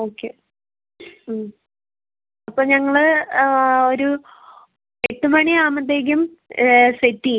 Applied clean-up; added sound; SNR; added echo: none; none; none; none.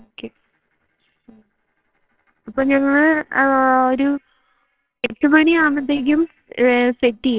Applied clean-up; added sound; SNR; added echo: neural separator model SepFormer WHAMR!.